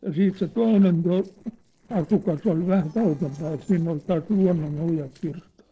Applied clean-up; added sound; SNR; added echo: neural separator model SepFormer DNS4.